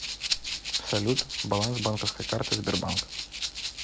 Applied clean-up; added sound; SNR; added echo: none; Rattle (instrument); 1 dB; none.